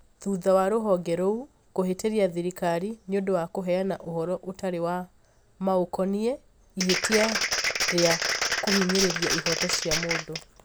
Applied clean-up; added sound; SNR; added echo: none; Applause; 0 dB; none.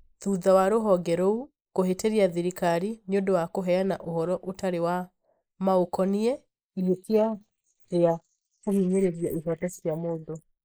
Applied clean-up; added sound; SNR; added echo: neural mask model Resemble Enhance denoiser.